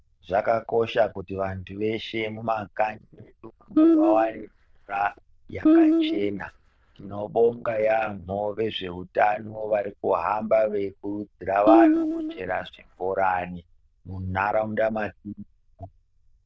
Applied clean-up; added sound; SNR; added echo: neural diffusion model UNIVERSE++.